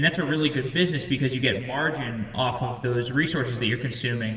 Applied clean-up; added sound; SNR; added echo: none; none; none; reverberation time 2.2 s.